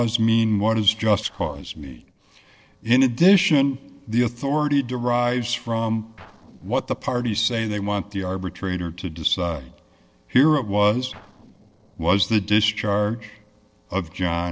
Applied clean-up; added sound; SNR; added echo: neural separator model SepFormer DNS4.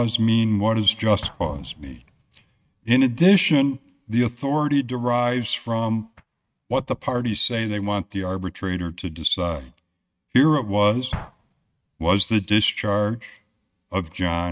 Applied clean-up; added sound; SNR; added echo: neural mask model RNNoise.